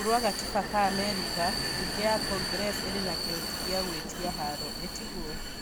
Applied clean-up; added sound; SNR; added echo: none; Vehicle; 1 dB; none.